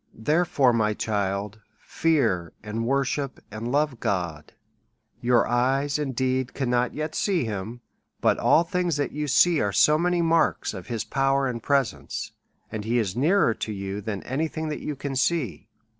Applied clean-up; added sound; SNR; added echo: none; none; none; none.